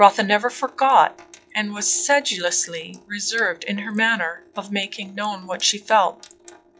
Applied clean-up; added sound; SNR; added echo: classical method log-MMSE.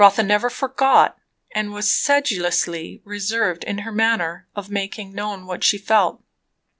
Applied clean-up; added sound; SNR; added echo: none; none; none; none.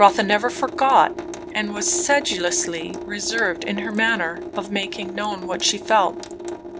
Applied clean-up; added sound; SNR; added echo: none; Drip / Sink (filling or washing) / Water tap, faucet; 10 dB; none.